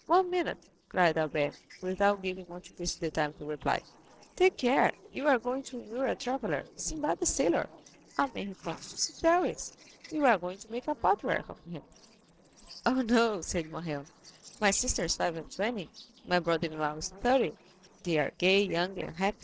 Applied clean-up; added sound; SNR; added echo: neural separator model SepFormer DNS4.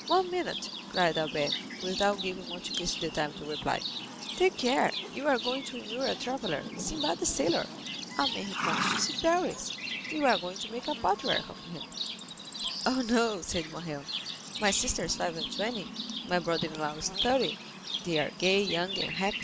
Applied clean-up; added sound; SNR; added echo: none; Livestock, farm animals, working animals; 5 dB; none.